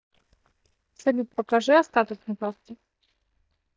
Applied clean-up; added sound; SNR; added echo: neural mask model DeepFilterNet 3.